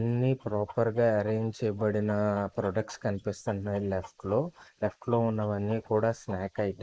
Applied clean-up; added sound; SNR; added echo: neural mask model Resemble Enhance denoiser.